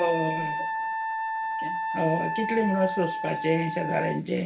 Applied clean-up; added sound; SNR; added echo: none; Wind instrument, woodwind instrument; 2 dB; reverberation time 0.3 s.